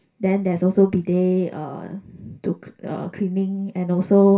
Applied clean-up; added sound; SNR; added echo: none; none; none; reverberation time 0.2 s.